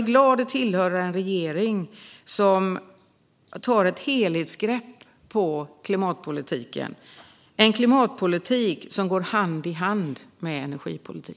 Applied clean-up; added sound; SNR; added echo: none; none; none; none.